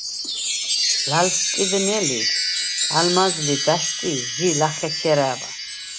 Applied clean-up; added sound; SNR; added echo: none; Chime; 0 dB; none.